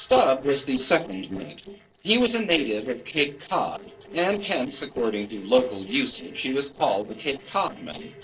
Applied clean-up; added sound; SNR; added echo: neural separator model SepFormer DNS4.